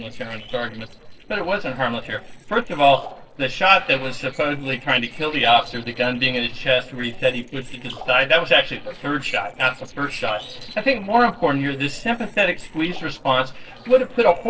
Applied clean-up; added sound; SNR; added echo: neural separator model SepFormer DNS4.